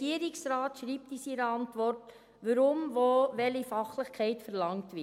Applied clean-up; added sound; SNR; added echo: none; none; none; none.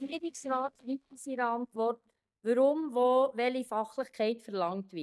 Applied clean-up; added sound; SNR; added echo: neural mask model DeepFilterNet 3.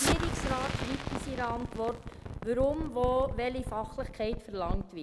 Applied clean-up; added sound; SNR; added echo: none; Explosion; 2 dB; none.